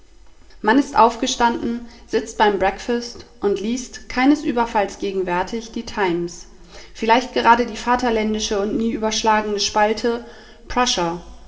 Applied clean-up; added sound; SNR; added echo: none; none; none; reverberation time 1.8 s.